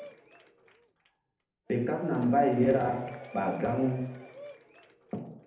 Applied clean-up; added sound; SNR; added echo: none; Applause / Crowd / Cheering; 18 dB; reverberation time 0.8 s.